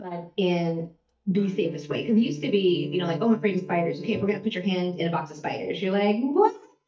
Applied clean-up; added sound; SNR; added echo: neural mask model DeepFilterNet 3.